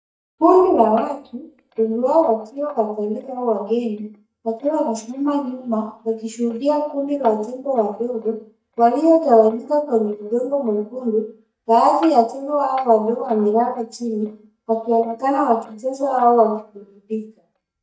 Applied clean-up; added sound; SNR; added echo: neural mask model DeepFilterNet 3.